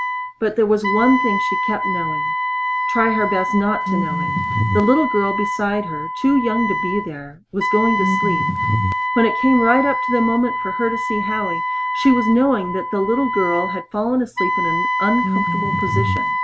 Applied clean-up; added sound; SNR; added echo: none; Bass guitar + Wind instrument, woodwind instrument; 1 dB; none.